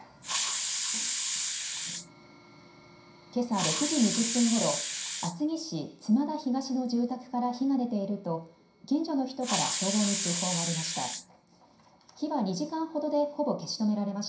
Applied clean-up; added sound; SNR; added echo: none; Hiss; 1 dB; reverberation time 0.5 s.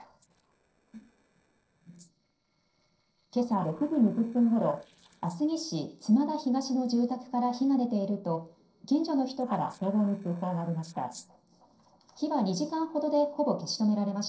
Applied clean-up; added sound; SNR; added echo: neural separator model SepFormer DNS4.